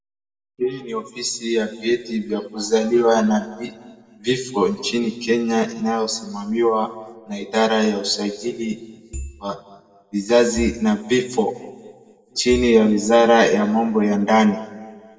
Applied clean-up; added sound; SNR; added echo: none; Marimba, xylophone / Wood; 12 dB; reverberation time 1.3 s.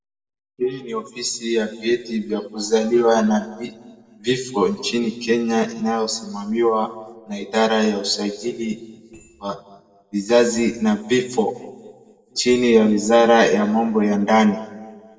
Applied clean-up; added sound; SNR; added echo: neural separator model SepFormer DNS4.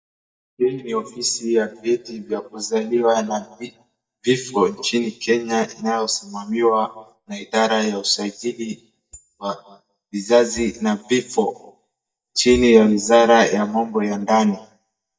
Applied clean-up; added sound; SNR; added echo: neural mask model DeepFilterNet 3.